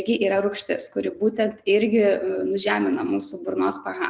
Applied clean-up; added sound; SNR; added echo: none; none; none; none.